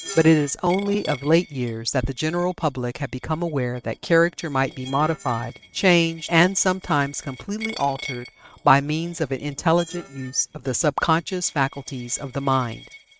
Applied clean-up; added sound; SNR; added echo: neural mask model RNNoise.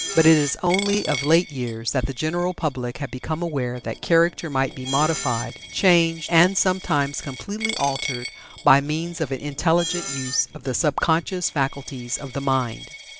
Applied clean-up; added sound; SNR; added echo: none; Coin (dropping) + Screech; 12 dB; none.